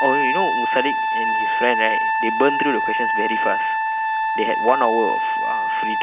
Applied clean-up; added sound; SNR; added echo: none; Trumpet; -3 dB; none.